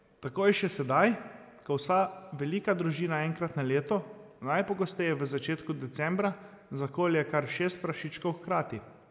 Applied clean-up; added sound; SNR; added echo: none; none; none; none.